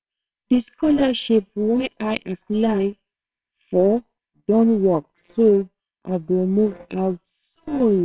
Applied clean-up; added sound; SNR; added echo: neural separator model SepFormer WHAMR!.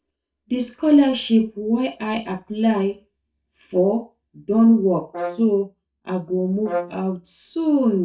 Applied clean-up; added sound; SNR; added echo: neural mask model DeepFilterNet 3.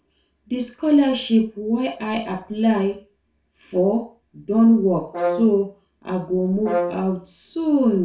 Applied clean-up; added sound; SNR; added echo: none; Brass instrument; 7 dB; reverberation time 0.3 s.